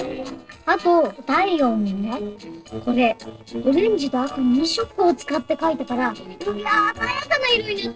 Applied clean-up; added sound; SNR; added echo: neural separator model SepFormer DNS4.